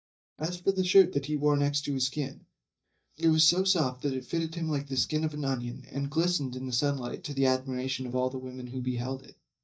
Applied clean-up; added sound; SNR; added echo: neural mask model DeepFilterNet 3.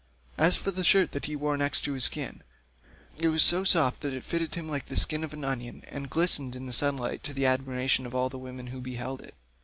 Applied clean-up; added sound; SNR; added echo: none; none; none; none.